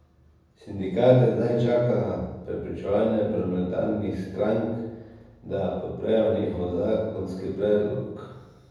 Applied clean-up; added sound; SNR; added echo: none; none; none; reverberation time 1.1 s.